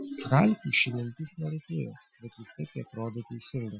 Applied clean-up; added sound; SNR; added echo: classical method Wiener filter.